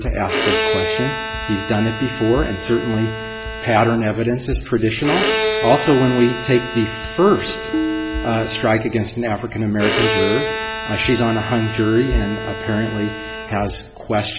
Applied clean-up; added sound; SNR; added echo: none; Bowed string instrument + Tabla; 5 dB; none.